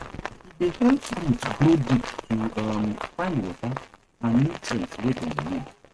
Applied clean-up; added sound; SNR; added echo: neural mask model RNNoise.